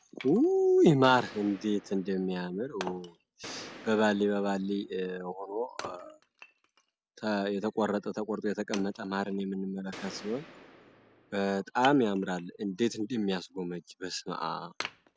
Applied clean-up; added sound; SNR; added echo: none; Wood + Gunshot, gunfire; 18 dB; none.